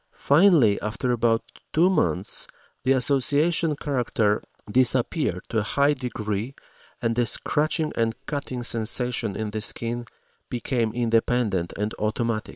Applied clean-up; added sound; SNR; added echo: neural separator model SepFormer WHAM!.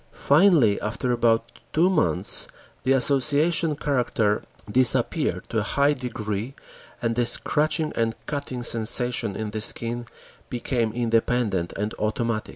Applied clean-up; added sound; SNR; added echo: none; none; none; none.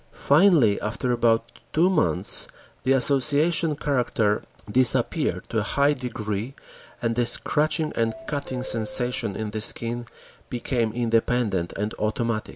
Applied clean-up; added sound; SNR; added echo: none; Subway, metro, underground / Doorbell; 14 dB; none.